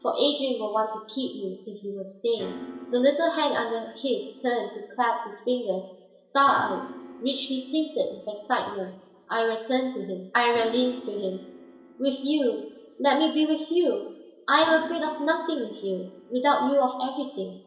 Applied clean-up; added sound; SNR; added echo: none; Piano; 19 dB; reverberation time 1.1 s.